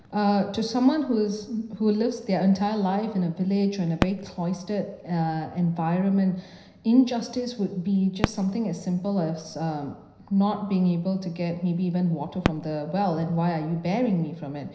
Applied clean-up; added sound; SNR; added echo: none; Fireworks; 14 dB; reverberation time 0.9 s.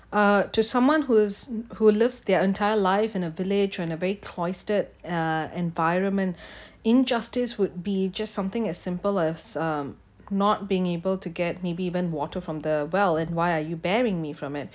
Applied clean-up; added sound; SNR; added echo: none; none; none; none.